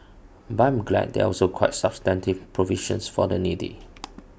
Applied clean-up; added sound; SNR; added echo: none; none; none; none.